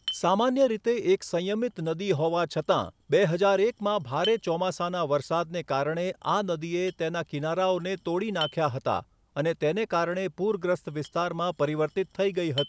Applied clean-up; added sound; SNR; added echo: none; Chink, clink; 18 dB; none.